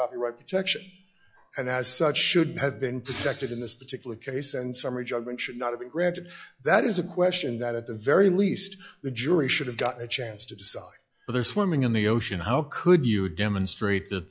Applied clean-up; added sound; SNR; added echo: classical method log-MMSE.